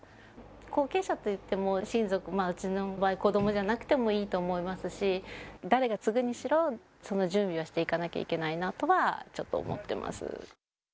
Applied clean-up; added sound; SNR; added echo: none; none; none; none.